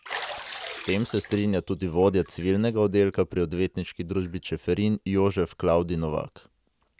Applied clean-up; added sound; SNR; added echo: none; Bathtub (filling or washing); 17 dB; none.